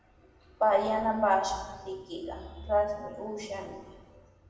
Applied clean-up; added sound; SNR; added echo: none; none; none; reverberation time 1.2 s.